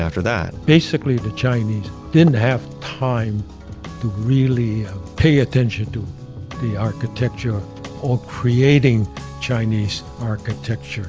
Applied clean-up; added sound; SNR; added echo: none; none; none; none.